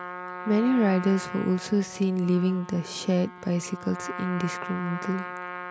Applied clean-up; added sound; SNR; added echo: none; Trumpet; 11 dB; none.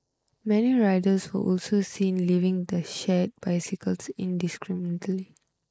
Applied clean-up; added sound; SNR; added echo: neural mask model Resemble Enhance denoiser.